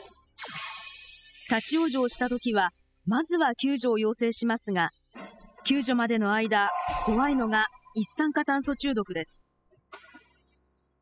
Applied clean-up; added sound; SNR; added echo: classical method spectral subtraction.